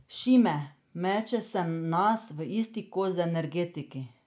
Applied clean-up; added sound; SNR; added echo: none; none; none; none.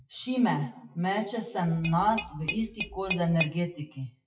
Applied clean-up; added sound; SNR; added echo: classical method WPE with log-MMSE.